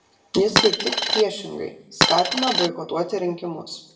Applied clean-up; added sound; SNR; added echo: none; Coin (dropping); -3 dB; reverberation time 0.7 s.